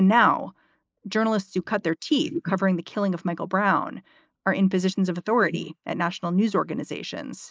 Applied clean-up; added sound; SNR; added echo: neural mask model Resemble Enhance denoiser.